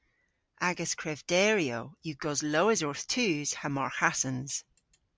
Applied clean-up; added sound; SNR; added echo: none; none; none; none.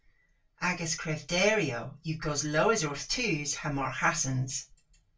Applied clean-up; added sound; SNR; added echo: none; none; none; reverberation time 0.2 s.